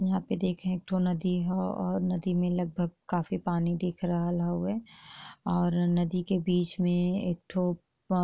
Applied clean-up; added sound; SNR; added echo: none; none; none; none.